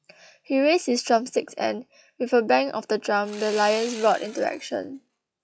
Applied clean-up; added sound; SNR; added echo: classical method log-MMSE.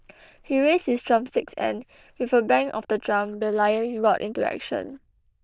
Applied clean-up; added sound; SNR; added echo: neural diffusion model UNIVERSE++.